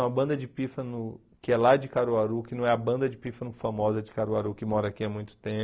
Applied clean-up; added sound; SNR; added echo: none; none; none; none.